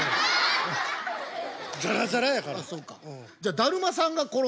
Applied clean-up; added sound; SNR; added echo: none; none; none; none.